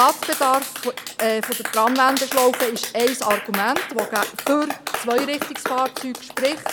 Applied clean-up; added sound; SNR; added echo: none; Clapping; 6 dB; none.